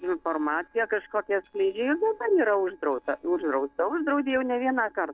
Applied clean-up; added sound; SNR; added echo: neural separator model SepFormer DNS4.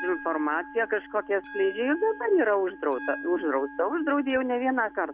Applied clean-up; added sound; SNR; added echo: none; Bell; 14 dB; none.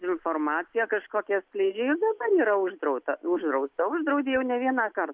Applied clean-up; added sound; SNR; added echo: none; none; none; none.